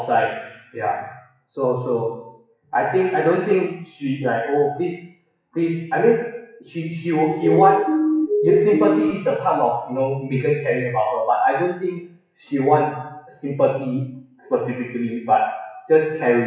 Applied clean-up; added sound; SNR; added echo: classical method WPE with log-MMSE.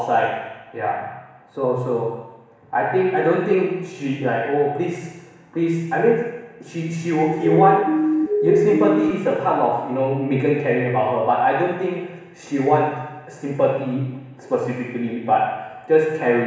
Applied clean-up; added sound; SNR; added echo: none; Siren; -2 dB; reverberation time 1.1 s.